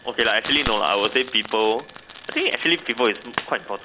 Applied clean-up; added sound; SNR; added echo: none; Frying (food); 12 dB; none.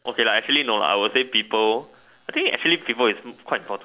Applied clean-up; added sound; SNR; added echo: none; none; none; none.